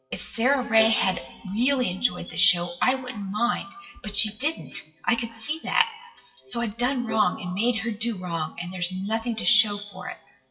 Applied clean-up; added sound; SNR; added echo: classical method WPE with log-MMSE.